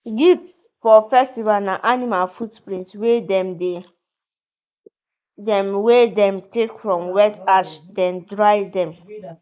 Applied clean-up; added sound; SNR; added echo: neural mask model Resemble Enhance denoiser.